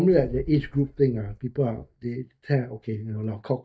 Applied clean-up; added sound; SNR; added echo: neural mask model DeepFilterNet 3.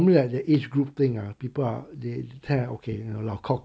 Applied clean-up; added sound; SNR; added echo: none; none; none; none.